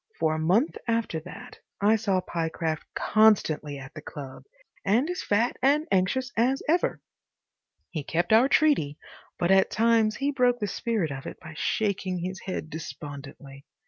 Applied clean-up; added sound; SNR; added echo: none; none; none; none.